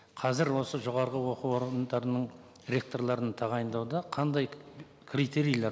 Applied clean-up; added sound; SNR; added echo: none; none; none; none.